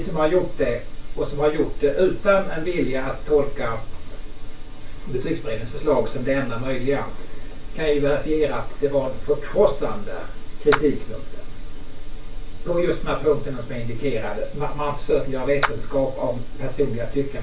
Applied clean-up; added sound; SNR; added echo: none; Clapping; 11 dB; reverberation time 0.2 s.